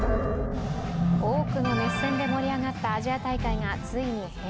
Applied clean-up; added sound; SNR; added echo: none; Animal; -1 dB; none.